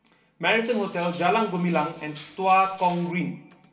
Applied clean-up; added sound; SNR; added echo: none; Cutlery, silverware; 13 dB; reverberation time 1.4 s.